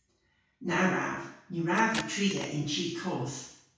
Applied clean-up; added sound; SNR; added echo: none; Packing tape, duct tape; 11 dB; reverberation time 0.6 s.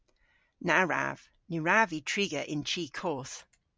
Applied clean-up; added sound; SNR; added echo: none; none; none; none.